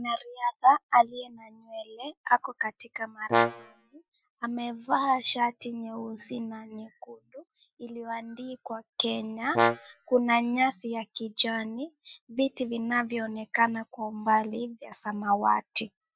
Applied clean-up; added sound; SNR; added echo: classical method Wiener filter.